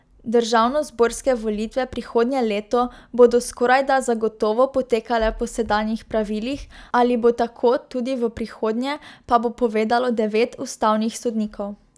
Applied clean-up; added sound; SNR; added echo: none; none; none; none.